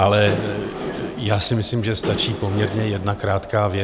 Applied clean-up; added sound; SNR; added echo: none; Engine / Mechanisms; 9 dB; none.